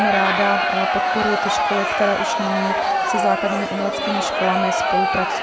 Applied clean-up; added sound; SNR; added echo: none; Crowd; -4 dB; reverberation time 0.3 s.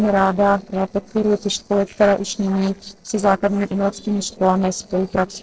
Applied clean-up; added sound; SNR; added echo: neural separator model SepFormer DNS4.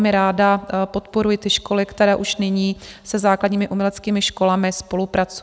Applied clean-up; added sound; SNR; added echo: none; none; none; none.